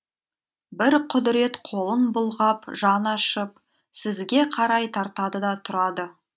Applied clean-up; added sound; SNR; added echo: none; none; none; none.